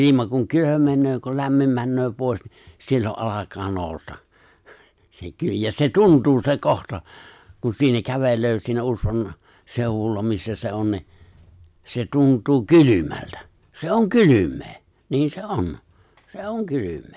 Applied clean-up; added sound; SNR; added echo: none; none; none; none.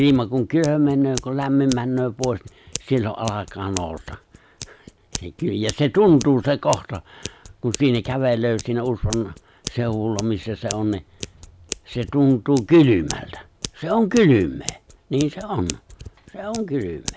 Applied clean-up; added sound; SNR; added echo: none; Scissors; 16 dB; none.